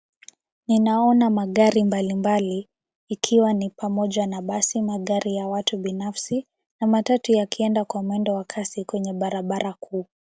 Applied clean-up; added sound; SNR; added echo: none; none; none; none.